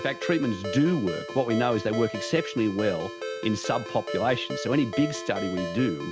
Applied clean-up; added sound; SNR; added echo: none; Ringtone; 8 dB; none.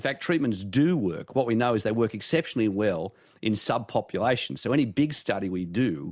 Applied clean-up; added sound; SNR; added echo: none; none; none; none.